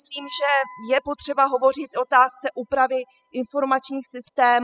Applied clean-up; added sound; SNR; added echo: classical method spectral subtraction.